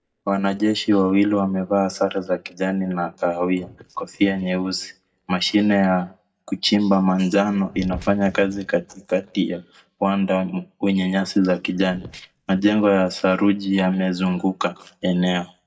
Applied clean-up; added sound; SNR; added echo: neural mask model DeepFilterNet 3.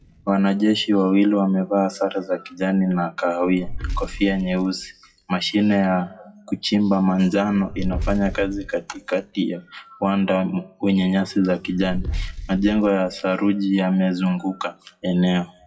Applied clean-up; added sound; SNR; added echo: classical method WPE with log-MMSE.